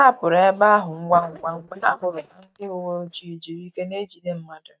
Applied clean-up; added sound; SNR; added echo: neural mask model DeepFilterNet 3.